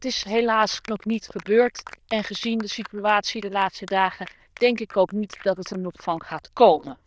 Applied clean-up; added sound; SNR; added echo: neural diffusion model UNIVERSE++.